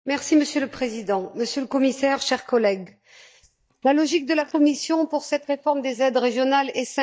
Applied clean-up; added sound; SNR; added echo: neural mask model DeepFilterNet 3.